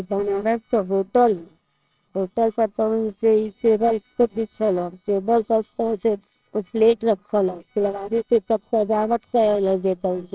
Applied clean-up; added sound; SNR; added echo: neural separator model SepFormer WHAMR!.